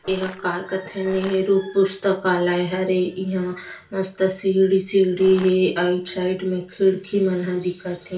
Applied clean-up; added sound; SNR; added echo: none; Crushing; 17 dB; reverberation time 0.3 s.